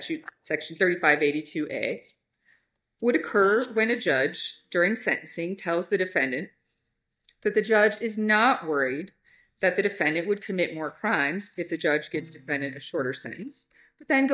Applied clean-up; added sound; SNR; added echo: neural mask model DeepFilterNet 3.